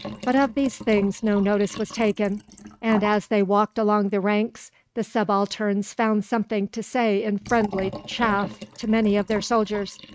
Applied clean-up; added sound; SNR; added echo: neural mask model RNNoise.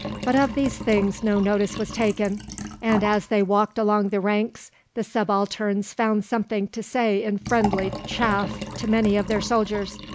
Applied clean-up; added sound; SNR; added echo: none; Liquid; 11 dB; none.